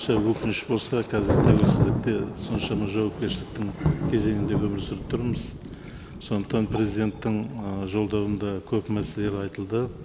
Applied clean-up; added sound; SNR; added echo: none; Thunder; 2 dB; none.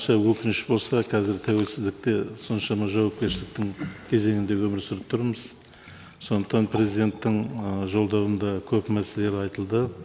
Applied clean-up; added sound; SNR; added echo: none; none; none; none.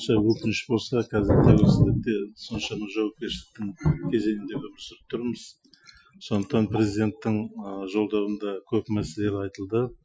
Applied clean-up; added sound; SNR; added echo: classical method Wiener filter.